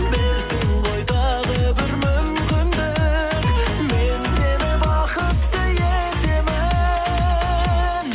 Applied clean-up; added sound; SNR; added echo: none; Wind instrument, woodwind instrument; 17 dB; none.